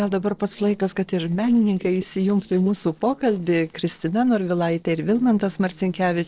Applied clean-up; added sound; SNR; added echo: neural separator model SepFormer DNS4.